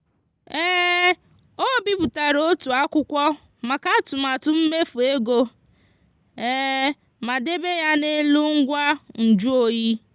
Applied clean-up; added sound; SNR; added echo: none; none; none; none.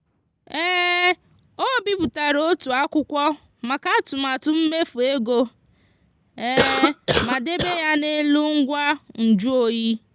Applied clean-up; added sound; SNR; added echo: none; Cough; 1 dB; none.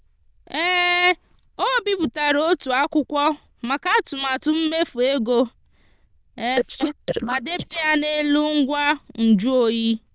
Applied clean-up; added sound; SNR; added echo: neural diffusion model UNIVERSE++.